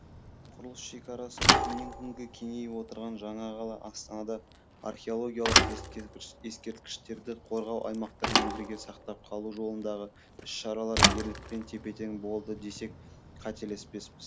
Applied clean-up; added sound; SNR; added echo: none; Thump, thud / Bicycle; -5 dB; none.